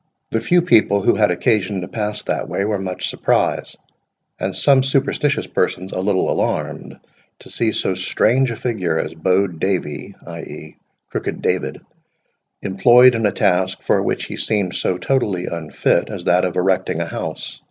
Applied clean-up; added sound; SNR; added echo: none; none; none; none.